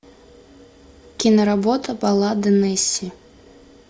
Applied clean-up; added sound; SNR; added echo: none; none; none; none.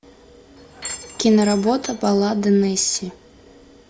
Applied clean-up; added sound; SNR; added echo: none; Door / Chime; 15 dB; none.